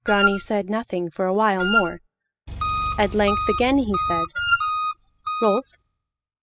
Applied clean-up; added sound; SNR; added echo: classical method spectral subtraction.